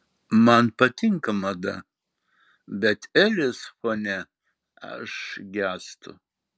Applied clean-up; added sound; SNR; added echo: none; none; none; none.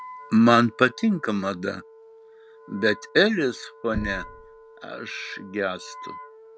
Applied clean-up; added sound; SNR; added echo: none; Knock + Wind instrument, woodwind instrument; 17 dB; none.